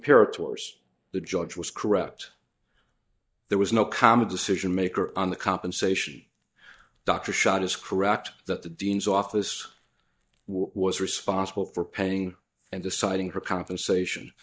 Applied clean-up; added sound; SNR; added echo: neural mask model DeepFilterNet 3.